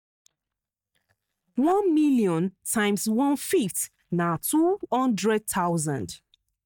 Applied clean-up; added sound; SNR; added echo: neural mask model DeepFilterNet 3.